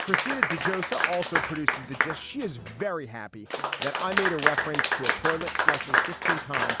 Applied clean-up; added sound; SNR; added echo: none; Applause / Clapping; -5 dB; none.